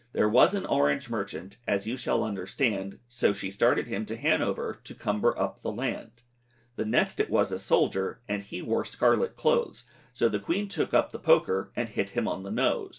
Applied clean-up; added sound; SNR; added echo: none; none; none; none.